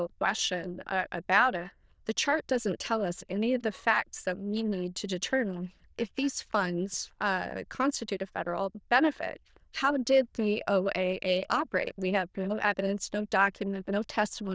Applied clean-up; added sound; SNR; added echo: neural diffusion model UNIVERSE++.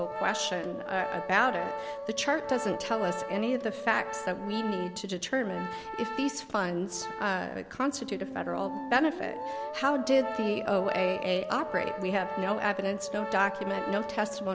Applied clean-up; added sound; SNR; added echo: none; Organ + Musical instrument; 6 dB; none.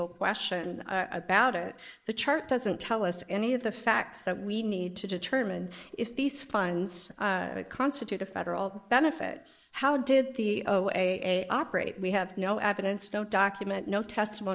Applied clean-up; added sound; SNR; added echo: neural mask model Resemble Enhance denoiser.